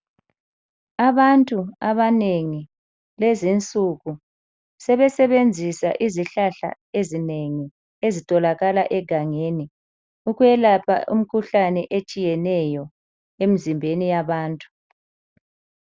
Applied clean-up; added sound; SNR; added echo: none; none; none; none.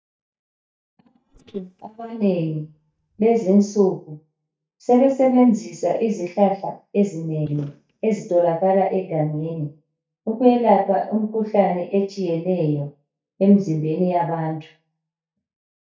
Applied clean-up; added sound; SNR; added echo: neural mask model DeepFilterNet 3.